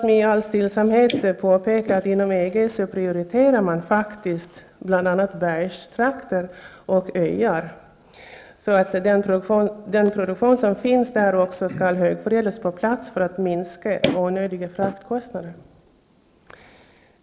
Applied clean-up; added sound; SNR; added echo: neural mask model Resemble Enhance denoiser.